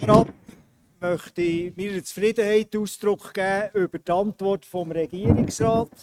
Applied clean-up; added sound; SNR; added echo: neural mask model RNNoise.